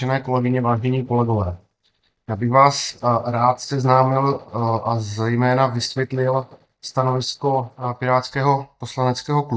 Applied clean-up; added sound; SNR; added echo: neural mask model DeepFilterNet 3.